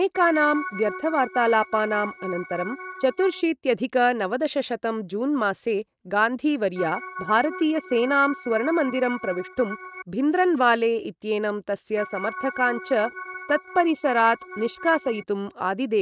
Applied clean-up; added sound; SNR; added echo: neural mask model RNNoise.